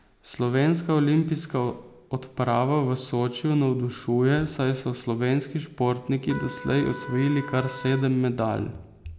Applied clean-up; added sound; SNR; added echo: none; Trumpet; 14 dB; none.